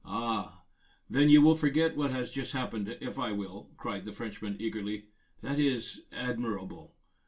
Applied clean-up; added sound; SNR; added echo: none; none; none; reverberation time 0.2 s.